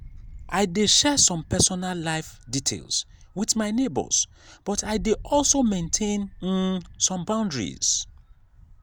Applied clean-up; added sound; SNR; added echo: none; Wind; 19 dB; none.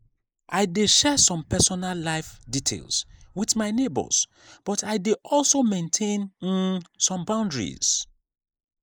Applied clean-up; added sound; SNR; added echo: neural mask model Resemble Enhance denoiser.